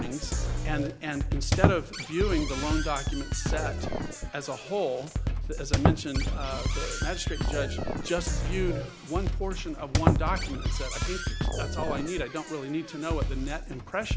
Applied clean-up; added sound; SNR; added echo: none; Squeak + Drum kit; -4 dB; none.